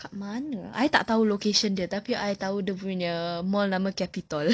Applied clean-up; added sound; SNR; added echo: none; none; none; none.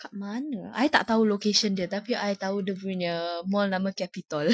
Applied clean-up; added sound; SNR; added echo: classical method Wiener filter.